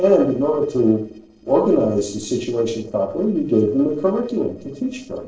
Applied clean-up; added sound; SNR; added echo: neural separator model SepFormer DNS4.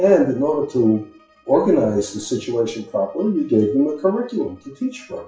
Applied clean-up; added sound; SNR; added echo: classical method WPE with log-MMSE.